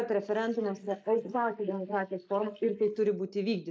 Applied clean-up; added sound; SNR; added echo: neural mask model Resemble Enhance denoiser.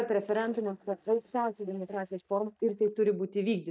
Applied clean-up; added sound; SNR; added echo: neural mask model DeepFilterNet 3.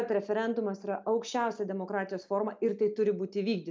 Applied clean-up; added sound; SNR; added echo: none; none; none; none.